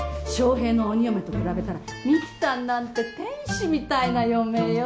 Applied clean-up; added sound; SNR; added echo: none; none; none; none.